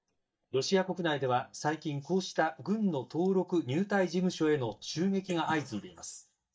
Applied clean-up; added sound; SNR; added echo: neural mask model DeepFilterNet 3.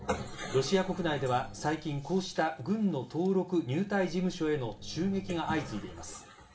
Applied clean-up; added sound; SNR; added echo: none; Buzz; 16 dB; reverberation time 0.3 s.